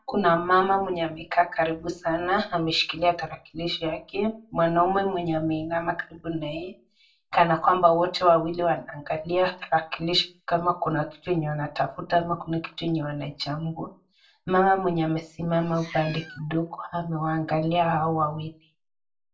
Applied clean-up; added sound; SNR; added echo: none; Meow; 18 dB; reverberation time 0.2 s.